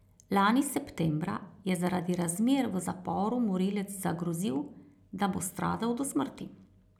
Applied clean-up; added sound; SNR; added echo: none; none; none; none.